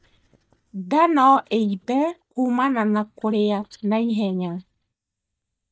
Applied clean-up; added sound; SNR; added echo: neural mask model DeepFilterNet 3.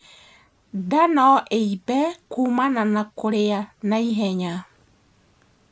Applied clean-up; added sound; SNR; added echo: none; none; none; none.